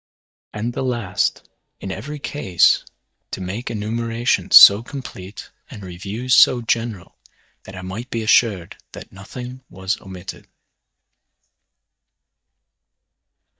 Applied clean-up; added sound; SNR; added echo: neural mask model DeepFilterNet 3.